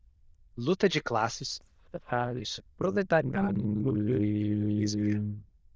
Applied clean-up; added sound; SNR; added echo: neural diffusion model UNIVERSE++.